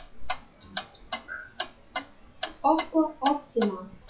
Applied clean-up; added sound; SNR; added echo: classical method WPE with log-MMSE.